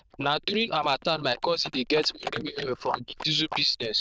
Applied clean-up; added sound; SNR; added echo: neural diffusion model UNIVERSE++.